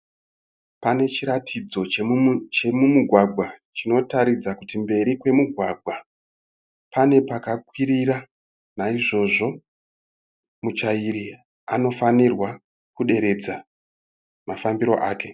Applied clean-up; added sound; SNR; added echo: none; none; none; none.